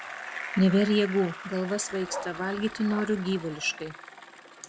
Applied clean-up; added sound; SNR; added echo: none; Bicycle + Bark; 11 dB; none.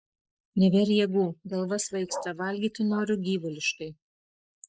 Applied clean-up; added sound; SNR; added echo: neural mask model Resemble Enhance denoiser.